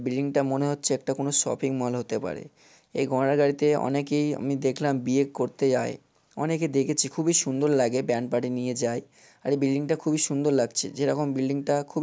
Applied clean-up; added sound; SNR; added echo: none; none; none; none.